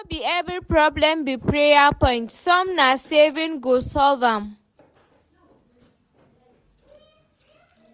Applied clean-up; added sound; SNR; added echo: none; none; none; none.